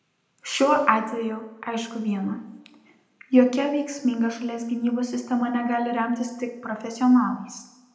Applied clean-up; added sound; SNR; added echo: none; none; none; reverberation time 0.8 s.